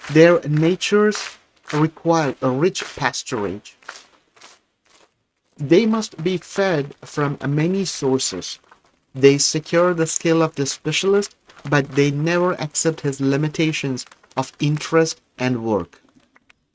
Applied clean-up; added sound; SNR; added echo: neural mask model RNNoise.